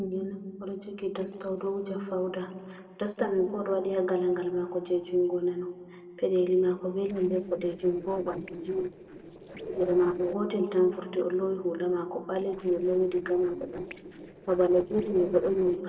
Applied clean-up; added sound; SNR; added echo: neural separator model SepFormer DNS4.